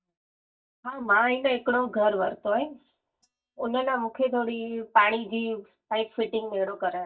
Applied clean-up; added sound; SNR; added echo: neural mask model DeepFilterNet 3.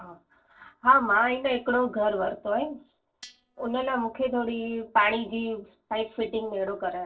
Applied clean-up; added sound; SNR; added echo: neural separator model SepFormer DNS4.